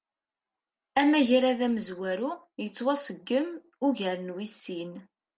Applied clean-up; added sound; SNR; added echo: none; none; none; none.